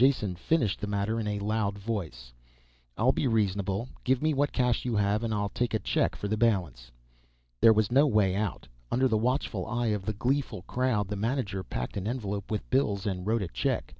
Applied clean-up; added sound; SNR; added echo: none; none; none; none.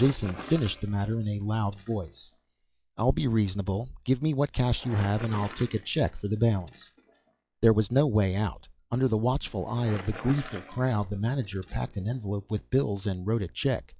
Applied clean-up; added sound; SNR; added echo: classical method log-MMSE.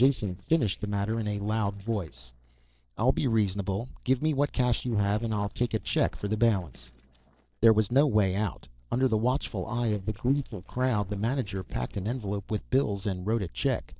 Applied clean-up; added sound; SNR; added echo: neural separator model SepFormer DNS4.